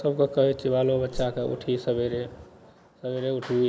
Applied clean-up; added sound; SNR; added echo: none; Whoosh, swoosh, swish; 9 dB; none.